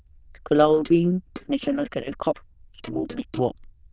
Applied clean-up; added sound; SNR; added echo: neural diffusion model UNIVERSE++.